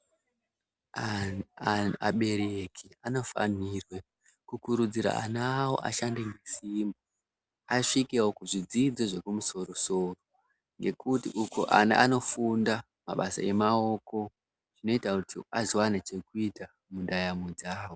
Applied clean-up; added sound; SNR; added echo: none; none; none; none.